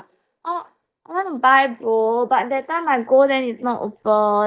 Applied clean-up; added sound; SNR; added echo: neural mask model DeepFilterNet 3.